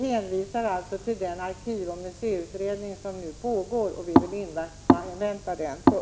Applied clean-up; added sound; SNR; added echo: none; none; none; none.